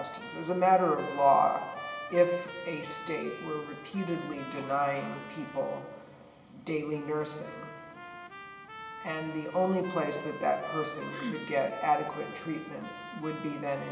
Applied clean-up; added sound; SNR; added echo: none; Trumpet; 13 dB; reverberation time 2.2 s.